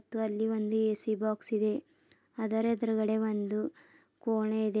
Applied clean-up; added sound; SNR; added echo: none; none; none; none.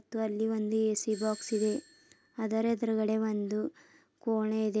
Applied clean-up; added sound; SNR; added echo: none; Doorbell; 20 dB; none.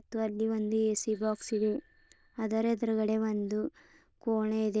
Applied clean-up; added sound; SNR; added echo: neural diffusion model UNIVERSE++.